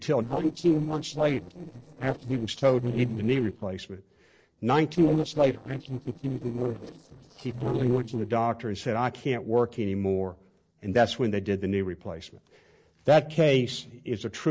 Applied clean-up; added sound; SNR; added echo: neural separator model SepFormer DNS4.